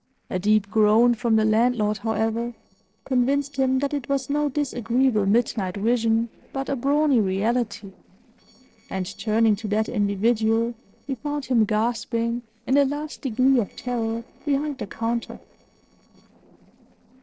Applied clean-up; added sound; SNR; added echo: neural separator model SepFormer DNS4.